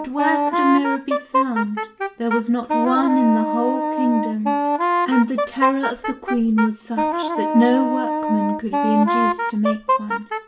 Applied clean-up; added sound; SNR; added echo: none; Wind instrument, woodwind instrument; 1 dB; reverberation time 0.1 s.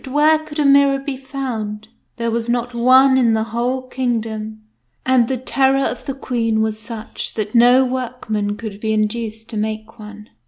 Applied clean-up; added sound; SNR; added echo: none; none; none; none.